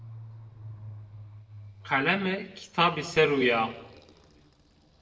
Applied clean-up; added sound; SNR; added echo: neural separator model SepFormer DNS4.